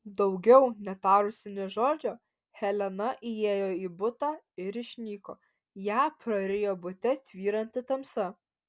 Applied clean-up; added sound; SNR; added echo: none; none; none; none.